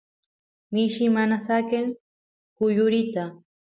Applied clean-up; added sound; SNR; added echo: none; none; none; none.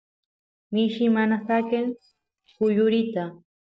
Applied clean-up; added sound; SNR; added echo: neural separator model SepFormer DNS4.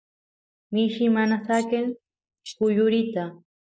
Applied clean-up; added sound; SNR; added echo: neural mask model Resemble Enhance denoiser.